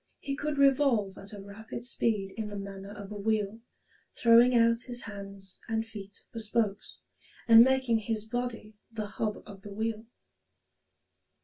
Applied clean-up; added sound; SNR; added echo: none; none; none; reverberation time 0.2 s.